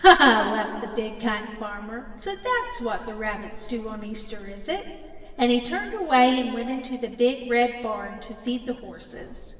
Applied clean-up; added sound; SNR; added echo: none; Sliding door; 18 dB; reverberation time 1.9 s.